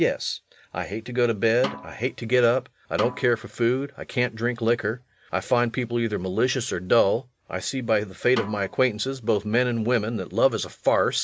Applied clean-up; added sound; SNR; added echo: none; Snare drum; 14 dB; none.